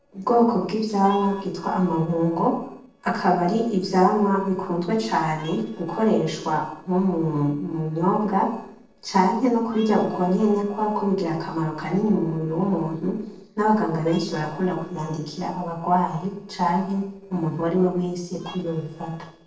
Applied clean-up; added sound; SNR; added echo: neural separator model SepFormer DNS4.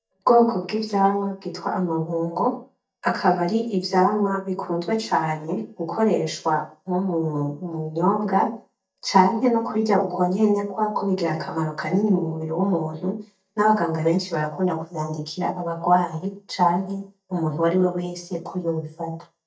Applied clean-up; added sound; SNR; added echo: neural mask model DeepFilterNet 3.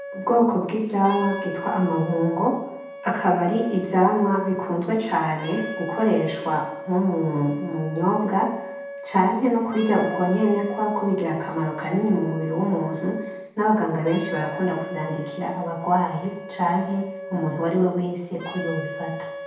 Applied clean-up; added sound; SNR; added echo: none; Wind instrument, woodwind instrument; 12 dB; reverberation time 0.8 s.